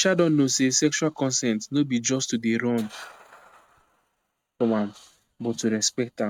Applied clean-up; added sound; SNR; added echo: neural mask model RNNoise.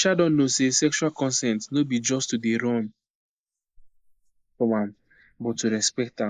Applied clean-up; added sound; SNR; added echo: neural mask model Resemble Enhance denoiser.